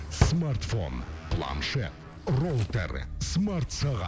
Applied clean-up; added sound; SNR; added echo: none; Drawer open or close; 5 dB; none.